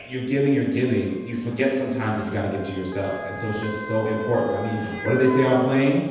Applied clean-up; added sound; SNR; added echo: none; Motor vehicle (road) / Siren; 14 dB; reverberation time 1.1 s.